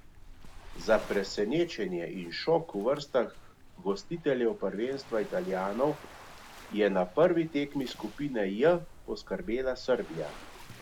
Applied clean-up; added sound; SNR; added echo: none; Waves, surf; 16 dB; none.